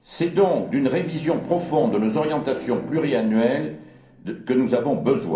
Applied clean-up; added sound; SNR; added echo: none; Bowed string instrument; 17 dB; reverberation time 0.6 s.